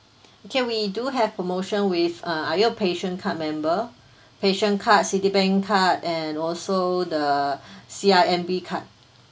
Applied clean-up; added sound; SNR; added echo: none; none; none; none.